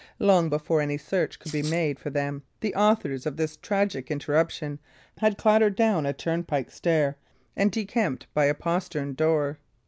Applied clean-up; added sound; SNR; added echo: none; Rattle (instrument); 16 dB; none.